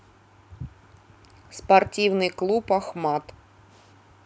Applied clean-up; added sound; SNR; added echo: none; none; none; none.